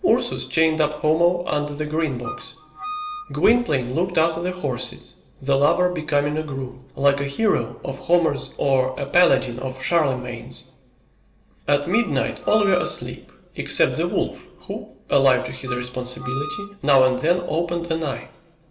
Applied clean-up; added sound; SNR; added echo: none; Wind instrument, woodwind instrument; 11 dB; reverberation time 1.3 s.